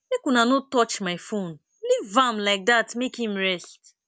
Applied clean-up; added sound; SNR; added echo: none; none; none; none.